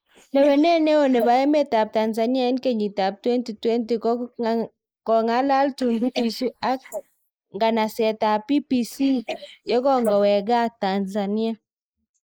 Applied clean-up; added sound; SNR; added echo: neural mask model Resemble Enhance denoiser.